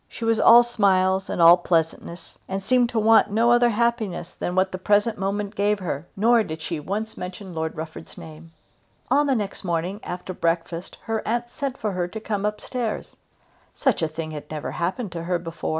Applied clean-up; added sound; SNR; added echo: none; none; none; none.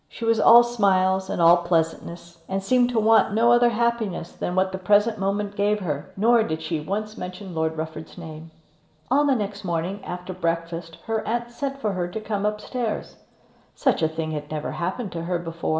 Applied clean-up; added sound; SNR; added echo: none; none; none; reverberation time 2.0 s.